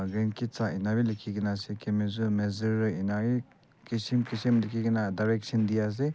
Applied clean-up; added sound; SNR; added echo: none; none; none; none.